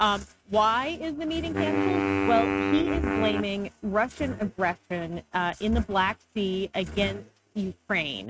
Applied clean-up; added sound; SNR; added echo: neural mask model RNNoise.